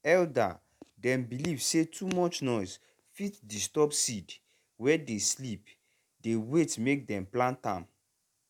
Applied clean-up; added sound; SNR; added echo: none; none; none; none.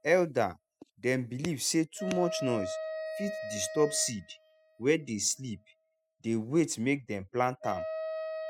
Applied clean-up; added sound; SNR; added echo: classical method spectral subtraction.